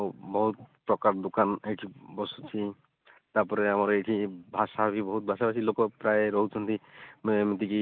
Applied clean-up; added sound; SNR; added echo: none; none; none; none.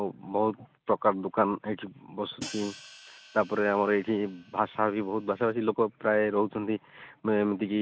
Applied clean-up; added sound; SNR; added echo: none; Hi-hat; 19 dB; none.